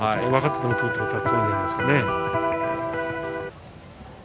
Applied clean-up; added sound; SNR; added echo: none; Electric guitar; -2 dB; none.